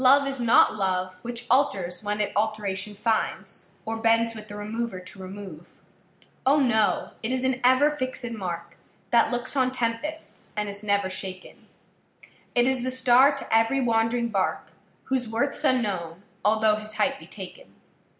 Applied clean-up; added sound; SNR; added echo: none; none; none; none.